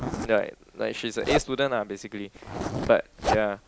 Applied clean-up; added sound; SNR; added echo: none; Zipper (clothing); 5 dB; none.